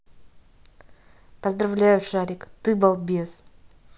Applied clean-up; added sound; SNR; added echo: none; none; none; none.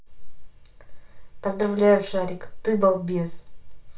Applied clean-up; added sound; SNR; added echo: none; none; none; reverberation time 0.3 s.